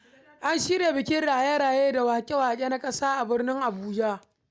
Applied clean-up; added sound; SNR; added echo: none; none; none; none.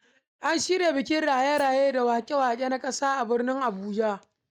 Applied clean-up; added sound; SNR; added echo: neural mask model DeepFilterNet 3.